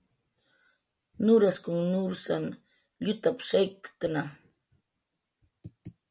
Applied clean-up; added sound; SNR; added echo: none; none; none; none.